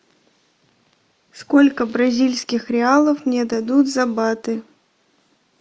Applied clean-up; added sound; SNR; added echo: none; none; none; none.